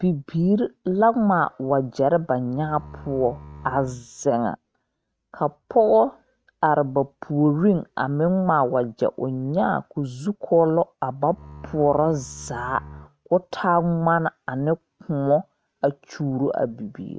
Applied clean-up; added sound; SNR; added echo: neural mask model RNNoise.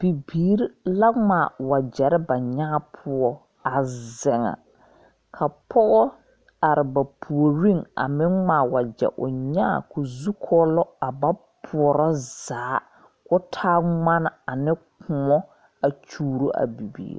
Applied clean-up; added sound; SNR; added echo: none; none; none; none.